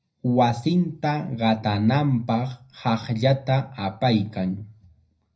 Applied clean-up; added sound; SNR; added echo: none; none; none; reverberation time 0.5 s.